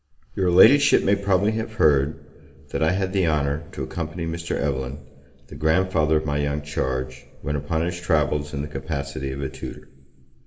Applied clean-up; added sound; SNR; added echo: none; none; none; reverberation time 2.2 s.